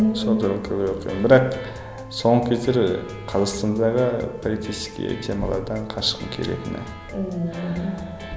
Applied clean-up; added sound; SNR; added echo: none; none; none; none.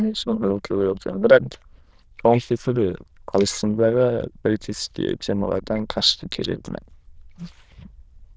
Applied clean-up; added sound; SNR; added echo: neural diffusion model UNIVERSE++.